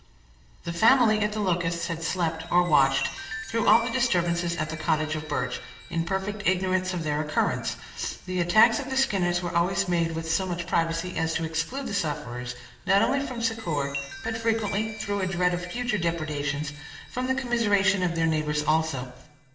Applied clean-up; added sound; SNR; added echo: none; Chime; 17 dB; reverberation time 0.9 s.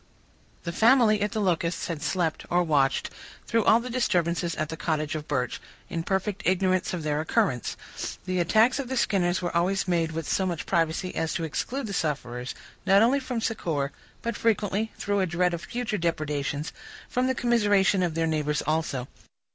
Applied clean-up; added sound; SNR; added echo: none; none; none; none.